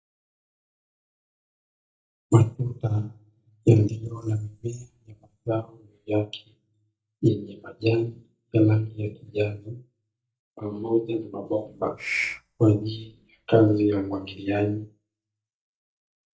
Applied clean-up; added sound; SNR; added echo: neural mask model DeepFilterNet 3.